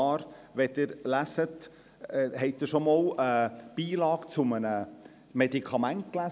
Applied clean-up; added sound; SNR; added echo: none; none; none; none.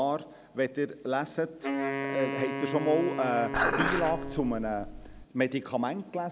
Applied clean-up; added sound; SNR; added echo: none; Dishes, pots, and pans + Wind instrument, woodwind instrument; 2 dB; none.